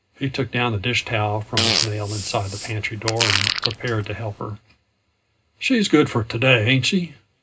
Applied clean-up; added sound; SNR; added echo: none; Fart; 3 dB; reverberation time 0.2 s.